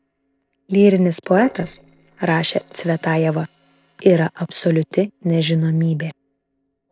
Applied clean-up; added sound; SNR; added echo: neural separator model SepFormer DNS4.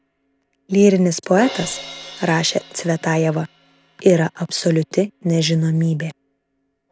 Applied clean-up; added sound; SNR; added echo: none; Crash cymbal; 20 dB; none.